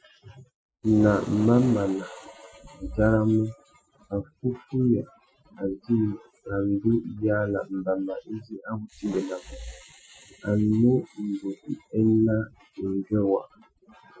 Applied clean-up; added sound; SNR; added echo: classical method Wiener filter.